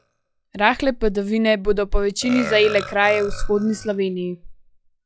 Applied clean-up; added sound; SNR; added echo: classical method log-MMSE.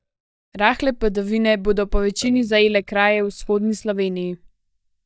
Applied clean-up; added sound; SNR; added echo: neural mask model DeepFilterNet 3.